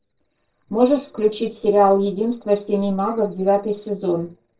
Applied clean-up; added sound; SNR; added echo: neural separator model SepFormer DNS4.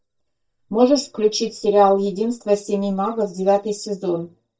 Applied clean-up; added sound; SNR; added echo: neural mask model DeepFilterNet 3.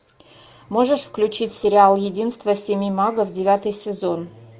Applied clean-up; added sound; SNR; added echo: none; none; none; none.